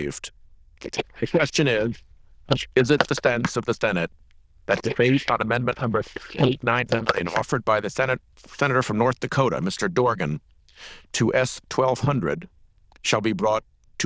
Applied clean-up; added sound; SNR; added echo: neural diffusion model UNIVERSE++.